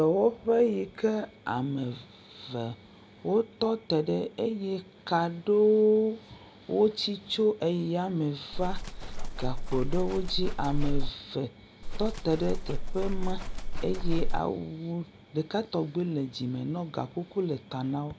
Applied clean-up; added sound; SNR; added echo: none; Livestock, farm animals, working animals; -2 dB; none.